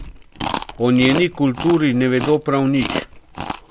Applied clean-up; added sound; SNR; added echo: none; Chewing, mastication; 9 dB; none.